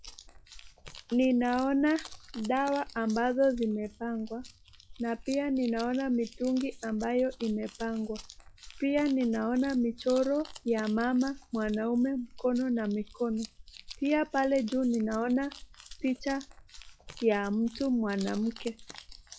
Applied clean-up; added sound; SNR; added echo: classical method log-MMSE.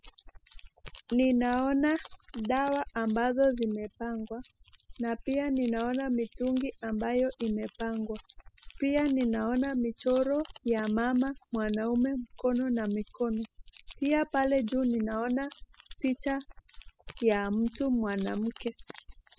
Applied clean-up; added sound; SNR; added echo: classical method spectral subtraction.